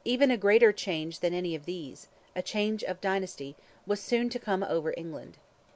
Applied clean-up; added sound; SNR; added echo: none; none; none; none.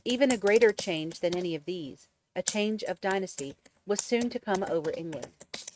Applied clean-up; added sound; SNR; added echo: neural mask model RNNoise.